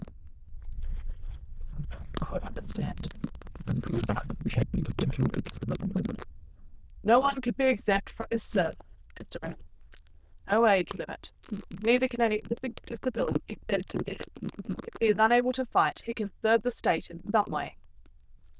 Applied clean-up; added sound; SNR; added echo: neural diffusion model UNIVERSE++.